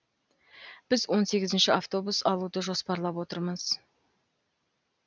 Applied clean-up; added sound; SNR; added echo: none; none; none; none.